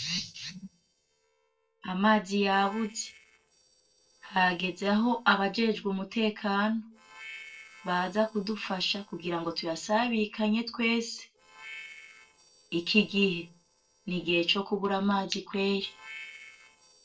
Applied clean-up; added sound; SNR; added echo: neural separator model SepFormer DNS4.